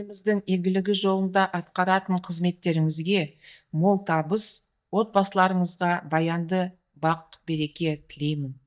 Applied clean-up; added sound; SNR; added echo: neural mask model DeepFilterNet 3.